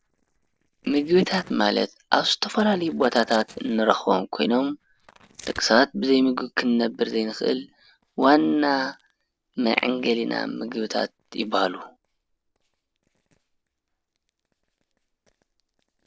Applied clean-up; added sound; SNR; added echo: neural separator model SepFormer DNS4.